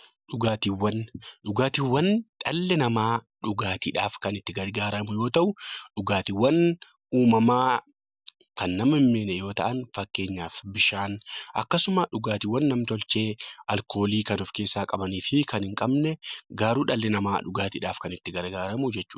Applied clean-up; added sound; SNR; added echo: none; none; none; none.